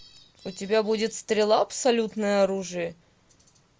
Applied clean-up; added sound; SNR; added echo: none; none; none; none.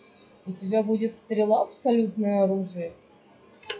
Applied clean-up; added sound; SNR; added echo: classical method WPE with log-MMSE.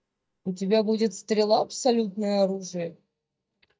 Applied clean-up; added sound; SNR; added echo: neural mask model DeepFilterNet 3.